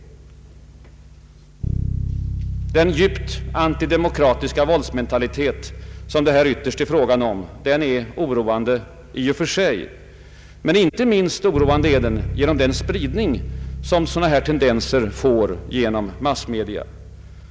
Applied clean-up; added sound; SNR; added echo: none; Bass guitar; 9 dB; none.